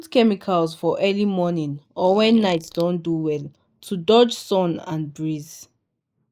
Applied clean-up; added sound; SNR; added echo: neural mask model Resemble Enhance denoiser.